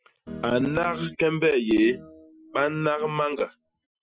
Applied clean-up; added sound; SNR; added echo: classical method Wiener filter.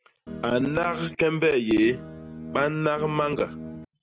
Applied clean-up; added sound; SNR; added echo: none; Guitar; 12 dB; none.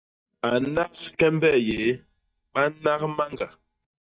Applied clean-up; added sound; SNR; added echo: neural mask model DeepFilterNet 3.